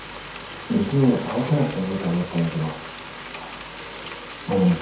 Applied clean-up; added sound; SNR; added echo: none; Frying (food); 12 dB; reverberation time 0.6 s.